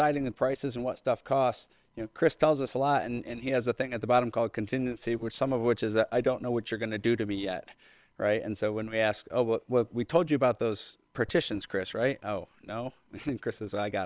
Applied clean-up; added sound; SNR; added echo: neural separator model SepFormer WHAM!.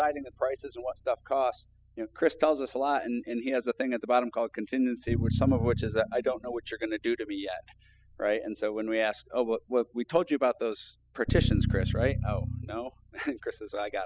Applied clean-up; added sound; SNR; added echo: classical method spectral subtraction.